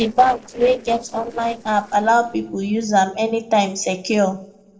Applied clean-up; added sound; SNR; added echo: neural separator model SepFormer DNS4.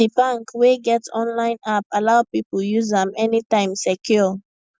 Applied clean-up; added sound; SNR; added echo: none; none; none; none.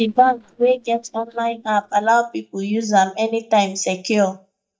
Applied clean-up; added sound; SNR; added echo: neural mask model DeepFilterNet 3.